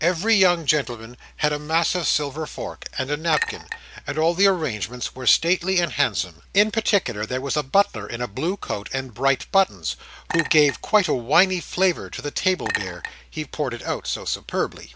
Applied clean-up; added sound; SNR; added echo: none; Chink, clink; 9 dB; none.